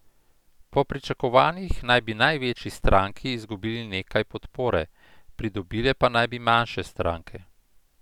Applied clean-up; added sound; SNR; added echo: none; none; none; none.